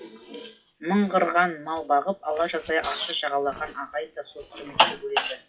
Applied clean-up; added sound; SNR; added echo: classical method WPE with log-MMSE.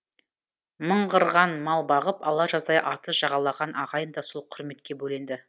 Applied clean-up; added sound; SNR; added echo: none; none; none; none.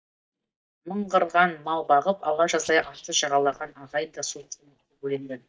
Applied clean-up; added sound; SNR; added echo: neural mask model DeepFilterNet 3.